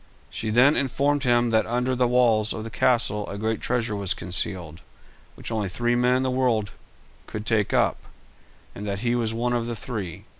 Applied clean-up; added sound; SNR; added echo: none; none; none; none.